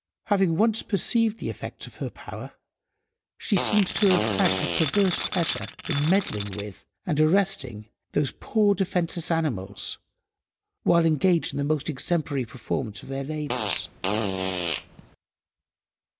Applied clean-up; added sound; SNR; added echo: none; Fart + Tools; 1 dB; none.